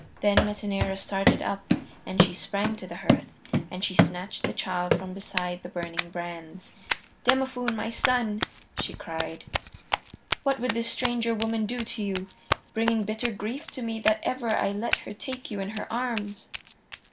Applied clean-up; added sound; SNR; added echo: none; Run; 0 dB; none.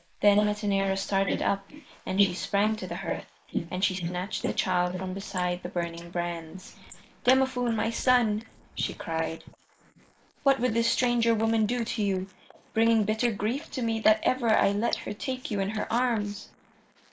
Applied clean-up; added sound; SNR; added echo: neural mask model Resemble Enhance denoiser.